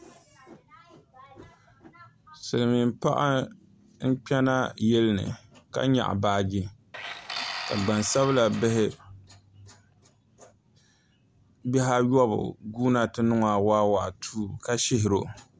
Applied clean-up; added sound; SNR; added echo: none; Tools; 11 dB; none.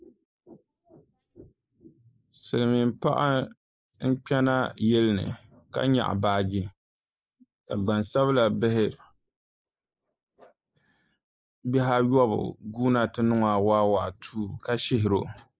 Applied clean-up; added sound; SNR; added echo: neural mask model Resemble Enhance denoiser.